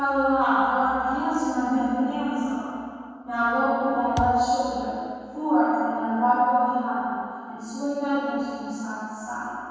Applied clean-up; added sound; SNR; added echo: none; Thump, thud; 11 dB; reverberation time 2.2 s.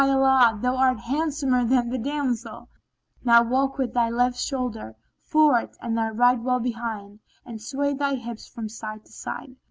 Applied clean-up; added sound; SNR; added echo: none; none; none; none.